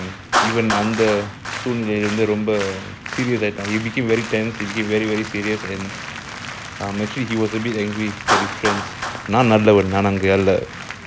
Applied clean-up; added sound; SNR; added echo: none; Clapping + Applause; 7 dB; none.